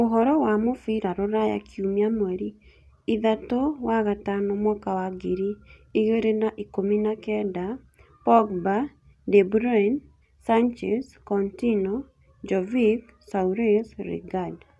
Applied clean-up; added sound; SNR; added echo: none; none; none; none.